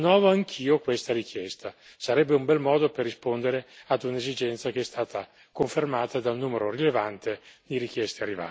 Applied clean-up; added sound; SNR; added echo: none; none; none; none.